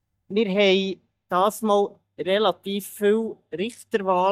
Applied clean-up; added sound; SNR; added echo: neural mask model DeepFilterNet 3.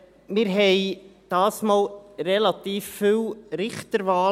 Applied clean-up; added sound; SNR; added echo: none; none; none; none.